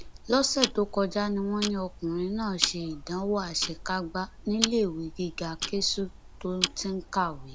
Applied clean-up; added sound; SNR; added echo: none; Tick-tock; 7 dB; none.